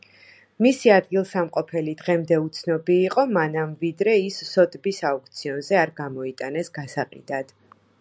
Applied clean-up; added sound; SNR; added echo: none; none; none; none.